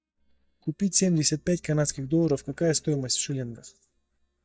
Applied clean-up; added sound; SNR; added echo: neural mask model DeepFilterNet 3.